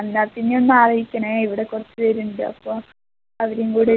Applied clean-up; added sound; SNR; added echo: none; none; none; none.